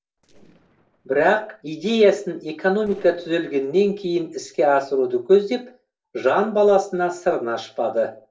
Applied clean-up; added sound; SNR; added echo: neural separator model SepFormer DNS4.